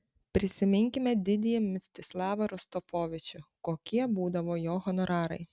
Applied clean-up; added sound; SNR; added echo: none; none; none; none.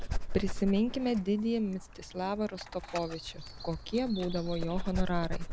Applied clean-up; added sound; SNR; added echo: none; Dog; 4 dB; none.